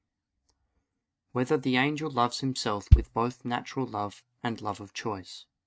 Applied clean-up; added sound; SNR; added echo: neural mask model RNNoise.